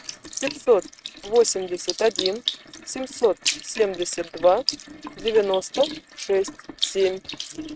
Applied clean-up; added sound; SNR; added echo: neural mask model RNNoise.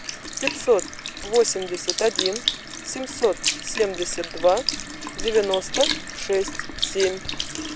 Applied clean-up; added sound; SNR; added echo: none; Sink (filling or washing) / Liquid; 4 dB; none.